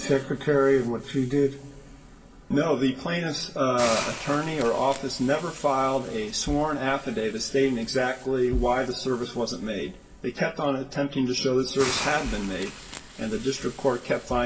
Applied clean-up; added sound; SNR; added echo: none; Hiss; 15 dB; reverberation time 0.2 s.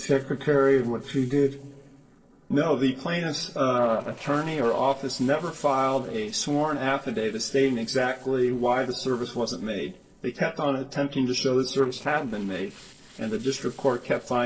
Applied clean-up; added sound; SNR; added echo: neural separator model SepFormer DNS4.